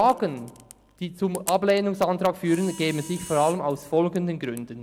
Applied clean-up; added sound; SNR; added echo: none; Camera; 19 dB; none.